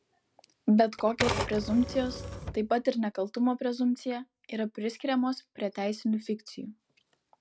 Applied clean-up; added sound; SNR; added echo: none; Typewriter; 6 dB; none.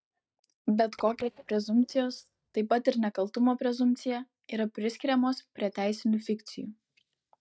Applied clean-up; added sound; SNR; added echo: neural mask model DeepFilterNet 3.